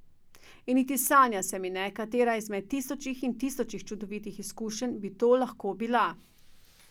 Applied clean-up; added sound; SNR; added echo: none; none; none; none.